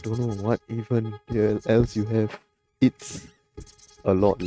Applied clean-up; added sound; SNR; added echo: neural mask model RNNoise.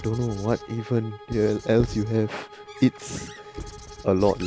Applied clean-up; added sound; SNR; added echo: none; Squeak / Writing + Bowed string instrument; 13 dB; none.